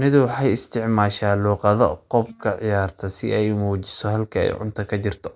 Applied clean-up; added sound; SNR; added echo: neural mask model DeepFilterNet 3.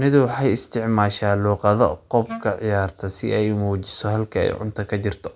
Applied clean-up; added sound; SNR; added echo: none; Wind instrument, woodwind instrument; 15 dB; none.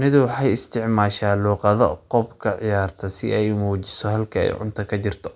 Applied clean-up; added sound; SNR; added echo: none; none; none; none.